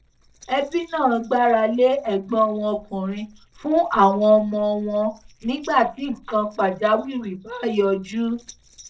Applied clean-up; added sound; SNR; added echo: neural separator model SepFormer DNS4.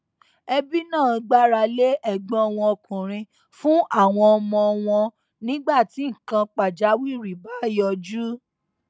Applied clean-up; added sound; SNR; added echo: none; none; none; none.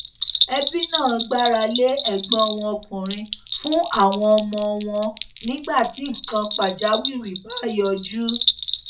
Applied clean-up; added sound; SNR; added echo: none; Bell; 4 dB; reverberation time 0.2 s.